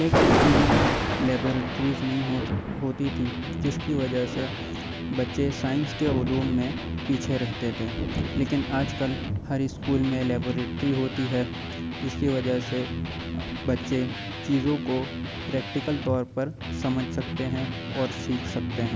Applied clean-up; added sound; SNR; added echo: none; Thunder + Electric guitar; 1 dB; none.